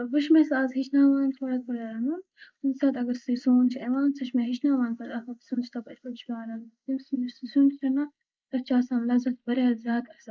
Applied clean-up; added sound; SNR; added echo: neural mask model Resemble Enhance denoiser.